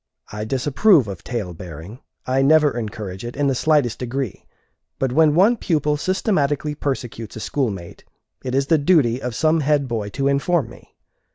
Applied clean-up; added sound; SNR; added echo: none; none; none; none.